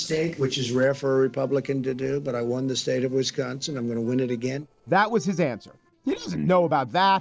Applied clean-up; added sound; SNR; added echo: neural separator model SepFormer DNS4.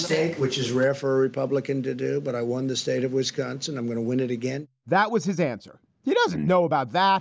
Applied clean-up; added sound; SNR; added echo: none; none; none; none.